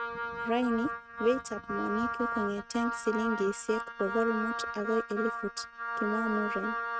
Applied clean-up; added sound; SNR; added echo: neural mask model RNNoise.